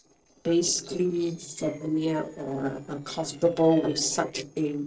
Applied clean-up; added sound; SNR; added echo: neural separator model SepFormer DNS4.